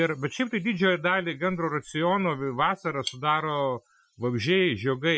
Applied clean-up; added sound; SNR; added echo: classical method Wiener filter.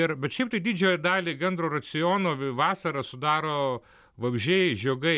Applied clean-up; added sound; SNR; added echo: none; none; none; none.